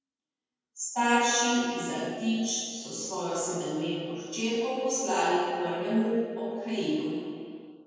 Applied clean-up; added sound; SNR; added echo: none; none; none; reverberation time 2.1 s.